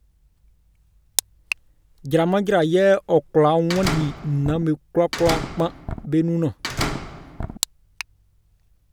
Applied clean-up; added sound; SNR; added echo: none; Slam; 5 dB; none.